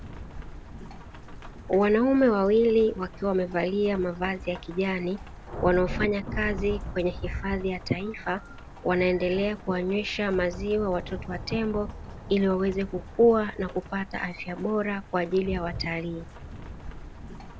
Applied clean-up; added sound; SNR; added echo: none; Rain / Thunderstorm; 11 dB; none.